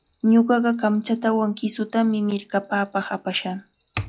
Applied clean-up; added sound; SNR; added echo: classical method log-MMSE.